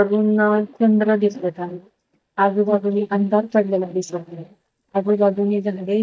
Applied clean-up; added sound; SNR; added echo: neural mask model DeepFilterNet 3.